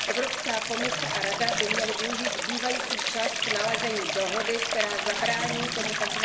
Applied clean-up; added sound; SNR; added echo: none; Stream; -2 dB; reverberation time 0.9 s.